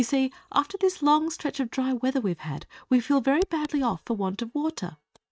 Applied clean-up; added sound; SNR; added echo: neural mask model RNNoise.